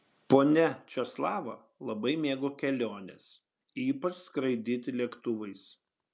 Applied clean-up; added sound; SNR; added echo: none; none; none; none.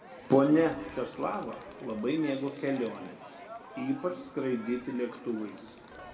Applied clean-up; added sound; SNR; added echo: none; Crowd; 16 dB; reverberation time 1.9 s.